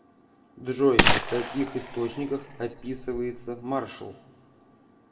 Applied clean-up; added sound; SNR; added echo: none; Gunshot, gunfire; -3 dB; reverberation time 1.1 s.